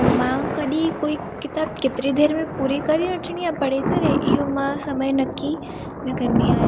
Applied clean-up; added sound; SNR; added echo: none; Thunder; 2 dB; none.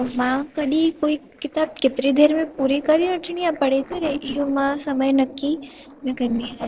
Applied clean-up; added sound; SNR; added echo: neural separator model SepFormer DNS4.